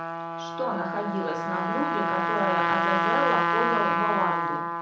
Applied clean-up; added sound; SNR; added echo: none; Trumpet; -4 dB; reverberation time 1.0 s.